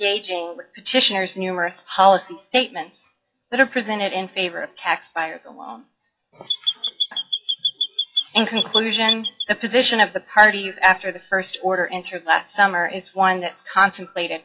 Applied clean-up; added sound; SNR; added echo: classical method WPE with log-MMSE.